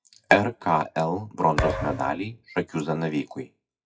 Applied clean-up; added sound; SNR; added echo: classical method WPE with log-MMSE.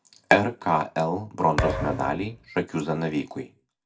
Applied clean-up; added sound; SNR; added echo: none; Thump, thud; 4 dB; reverberation time 0.2 s.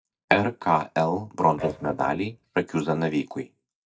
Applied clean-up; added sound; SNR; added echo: neural mask model DeepFilterNet 3.